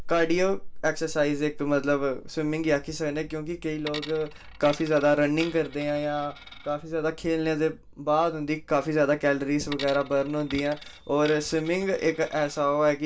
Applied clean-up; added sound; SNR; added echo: none; Coin (dropping); 18 dB; reverberation time 0.2 s.